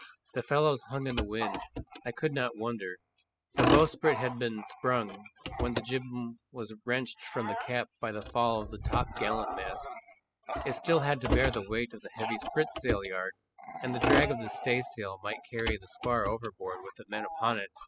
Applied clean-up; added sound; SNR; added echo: classical method spectral subtraction.